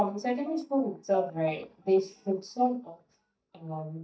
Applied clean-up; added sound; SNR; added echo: neural mask model DeepFilterNet 3.